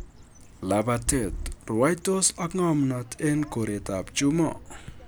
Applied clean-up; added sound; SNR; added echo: none; Bird vocalization, bird call, bird song; 14 dB; none.